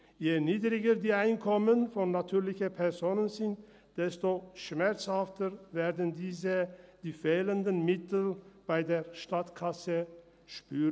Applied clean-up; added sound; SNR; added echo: none; none; none; none.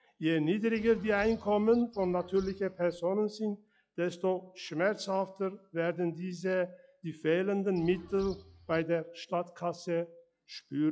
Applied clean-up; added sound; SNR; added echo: classical method log-MMSE.